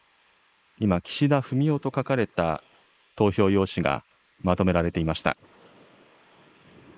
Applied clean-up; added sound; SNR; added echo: neural mask model Resemble Enhance denoiser.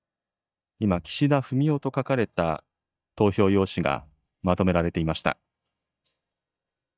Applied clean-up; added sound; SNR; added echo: neural mask model DeepFilterNet 3.